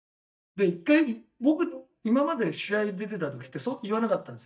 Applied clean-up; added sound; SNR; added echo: neural mask model DeepFilterNet 3.